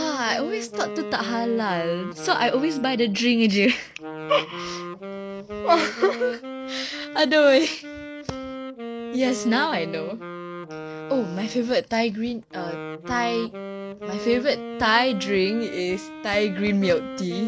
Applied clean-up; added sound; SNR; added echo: none; Wind instrument, woodwind instrument; 10 dB; none.